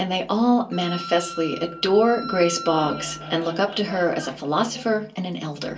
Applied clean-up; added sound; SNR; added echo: none; Wind instrument, woodwind instrument; 14 dB; reverberation time 0.2 s.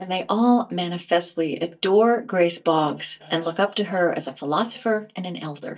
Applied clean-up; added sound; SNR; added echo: neural mask model DeepFilterNet 3.